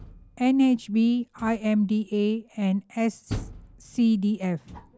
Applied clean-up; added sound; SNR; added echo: none; Door; 17 dB; none.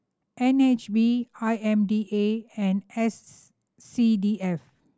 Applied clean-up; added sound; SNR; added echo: none; none; none; none.